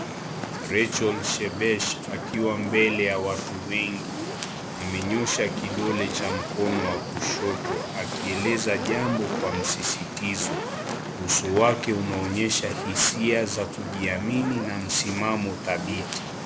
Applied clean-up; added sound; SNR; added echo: none; Fire; 5 dB; none.